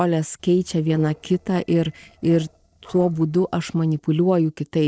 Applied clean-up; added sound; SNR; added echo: neural separator model SepFormer DNS4.